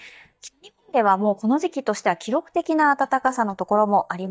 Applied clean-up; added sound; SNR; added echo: neural mask model DeepFilterNet 3.